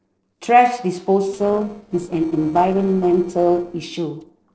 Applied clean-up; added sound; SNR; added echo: neural separator model SepFormer DNS4.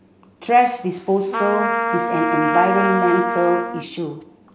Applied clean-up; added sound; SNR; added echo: none; Trumpet; 3 dB; none.